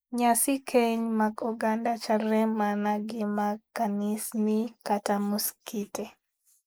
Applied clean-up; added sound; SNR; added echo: neural mask model Resemble Enhance denoiser.